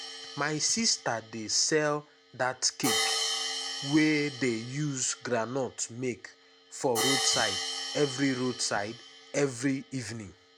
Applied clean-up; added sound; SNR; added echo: none; Hi-hat; 6 dB; none.